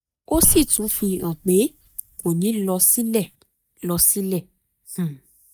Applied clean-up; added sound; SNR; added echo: neural mask model DeepFilterNet 3.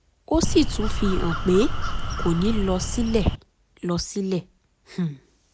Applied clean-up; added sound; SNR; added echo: none; Crow; 2 dB; none.